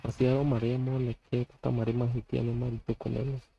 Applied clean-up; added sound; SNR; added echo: neural mask model RNNoise.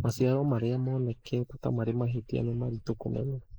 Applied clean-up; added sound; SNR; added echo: neural mask model Resemble Enhance denoiser.